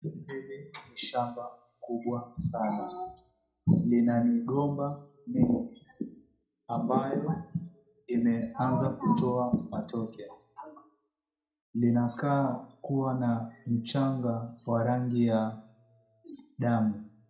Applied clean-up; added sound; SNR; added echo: none; none; none; reverberation time 0.4 s.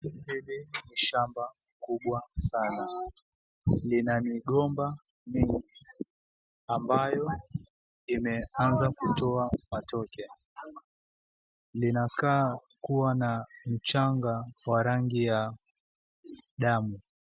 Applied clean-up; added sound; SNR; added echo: none; none; none; none.